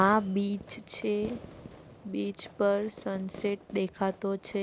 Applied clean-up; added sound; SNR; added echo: none; Fireworks; 18 dB; none.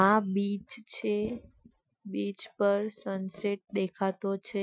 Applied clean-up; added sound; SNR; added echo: classical method Wiener filter.